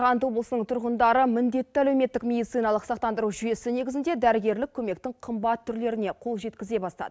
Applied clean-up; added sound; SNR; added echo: none; none; none; none.